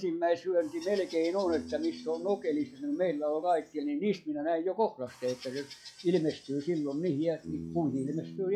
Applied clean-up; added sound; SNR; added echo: classical method log-MMSE.